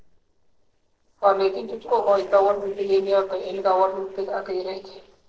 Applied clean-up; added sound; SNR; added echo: neural separator model SepFormer DNS4.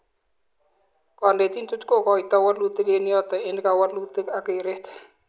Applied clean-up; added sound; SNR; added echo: none; none; none; none.